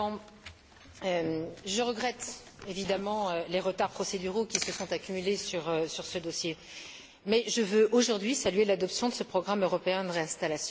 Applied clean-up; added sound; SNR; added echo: none; none; none; none.